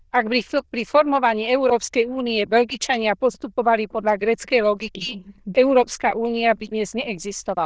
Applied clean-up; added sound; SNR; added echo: neural diffusion model UNIVERSE++.